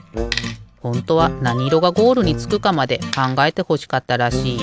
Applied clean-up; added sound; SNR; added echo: none; none; none; none.